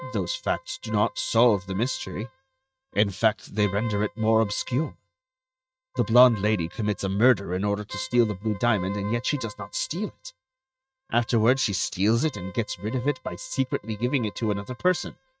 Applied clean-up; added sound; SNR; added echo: neural mask model RNNoise.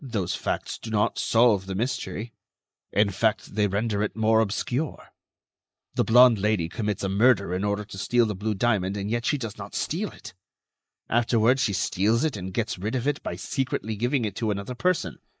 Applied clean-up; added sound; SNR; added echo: neural mask model Resemble Enhance denoiser.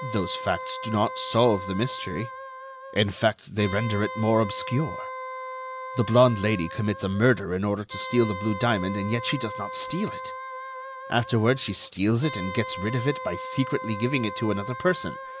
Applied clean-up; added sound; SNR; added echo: none; Wind instrument, woodwind instrument; 10 dB; none.